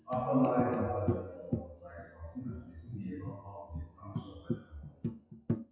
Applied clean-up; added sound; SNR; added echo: classical method WPE with log-MMSE.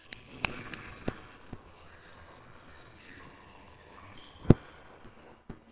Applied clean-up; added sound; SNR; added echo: neural separator model SepFormer WHAMR!.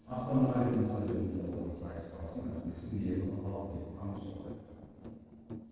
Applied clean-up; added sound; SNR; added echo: neural separator model SepFormer DNS4.